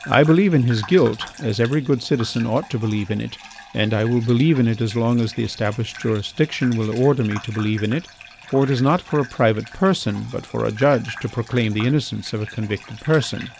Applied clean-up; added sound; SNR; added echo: none; Bathtub (filling or washing) / Gurgling; 19 dB; none.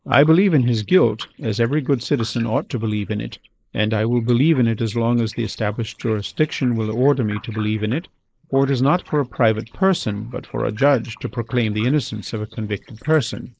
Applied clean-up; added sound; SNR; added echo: neural mask model Resemble Enhance denoiser.